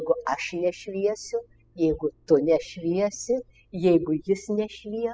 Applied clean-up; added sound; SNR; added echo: classical method spectral subtraction.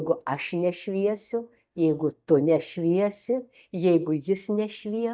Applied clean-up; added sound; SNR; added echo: neural mask model DeepFilterNet 3.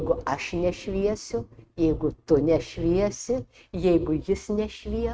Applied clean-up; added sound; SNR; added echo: neural mask model RNNoise.